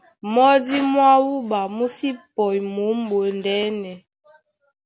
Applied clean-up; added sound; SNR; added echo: none; none; none; none.